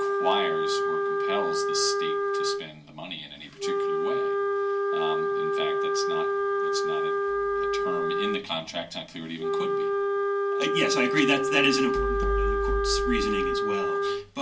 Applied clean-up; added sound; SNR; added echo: none; Wind instrument, woodwind instrument; -5 dB; reverberation time 0.3 s.